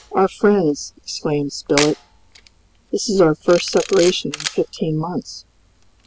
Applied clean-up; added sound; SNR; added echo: none; Camera; 13 dB; none.